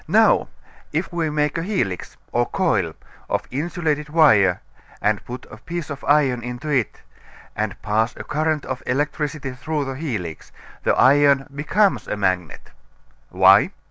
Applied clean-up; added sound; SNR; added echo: none; none; none; none.